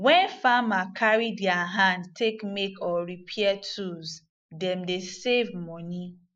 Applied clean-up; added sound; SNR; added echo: neural mask model Resemble Enhance denoiser.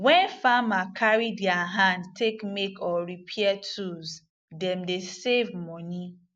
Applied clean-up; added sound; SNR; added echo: none; none; none; none.